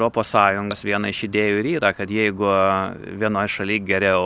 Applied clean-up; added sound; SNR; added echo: none; none; none; none.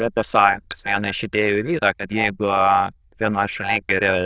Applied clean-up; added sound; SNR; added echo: neural diffusion model UNIVERSE++.